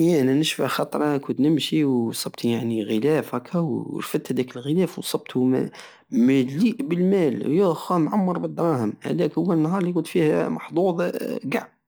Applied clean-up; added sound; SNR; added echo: none; none; none; none.